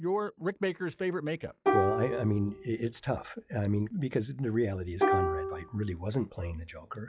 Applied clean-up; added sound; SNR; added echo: classical method log-MMSE.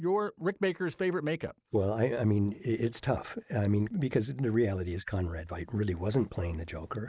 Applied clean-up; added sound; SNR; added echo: neural mask model Resemble Enhance denoiser.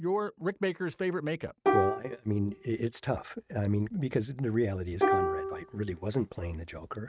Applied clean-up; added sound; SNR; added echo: neural mask model RNNoise.